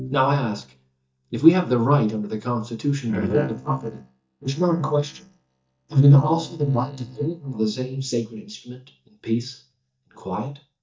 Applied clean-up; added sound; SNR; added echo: neural mask model DeepFilterNet 3.